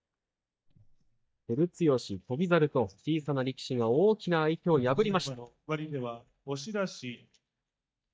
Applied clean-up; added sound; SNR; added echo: neural mask model DeepFilterNet 3.